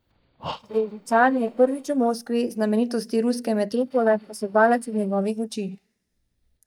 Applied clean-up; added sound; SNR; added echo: neural mask model DeepFilterNet 3.